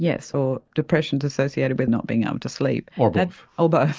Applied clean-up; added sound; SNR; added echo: neural mask model DeepFilterNet 3.